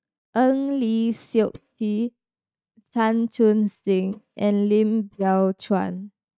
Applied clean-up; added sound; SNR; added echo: neural mask model DeepFilterNet 3.